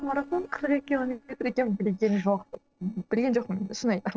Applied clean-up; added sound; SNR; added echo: neural separator model SepFormer DNS4.